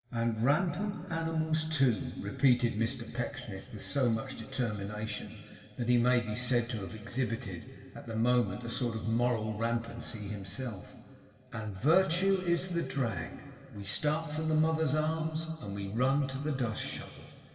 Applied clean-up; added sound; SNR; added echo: none; none; none; reverberation time 2.5 s.